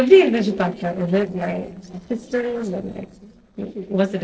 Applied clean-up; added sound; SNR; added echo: neural separator model SepFormer DNS4.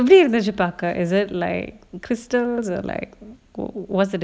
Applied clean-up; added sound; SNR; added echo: none; none; none; none.